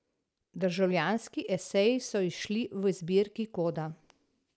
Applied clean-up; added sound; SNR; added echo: none; none; none; none.